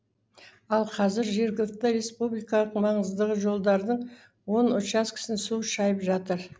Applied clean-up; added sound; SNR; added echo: none; none; none; none.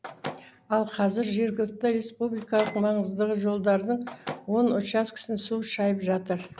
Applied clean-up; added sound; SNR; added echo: none; Microwave oven; 17 dB; none.